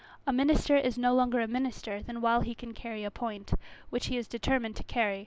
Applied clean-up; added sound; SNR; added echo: none; none; none; none.